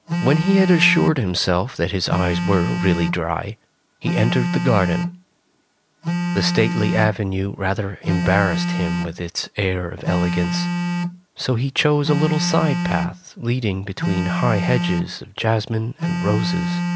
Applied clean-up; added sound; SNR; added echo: none; Telephone; 3 dB; none.